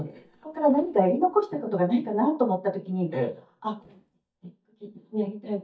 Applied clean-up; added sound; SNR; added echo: neural mask model DeepFilterNet 3.